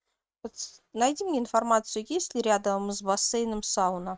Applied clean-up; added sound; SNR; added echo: neural mask model RNNoise.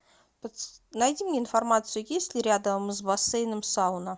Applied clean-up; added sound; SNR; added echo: none; none; none; none.